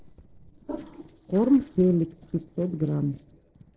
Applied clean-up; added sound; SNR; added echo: neural separator model SepFormer DNS4.